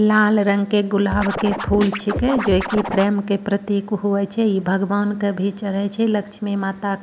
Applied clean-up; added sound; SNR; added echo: none; Scratching (performance technique); 6 dB; none.